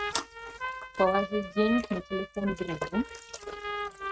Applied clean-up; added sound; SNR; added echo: neural mask model RNNoise.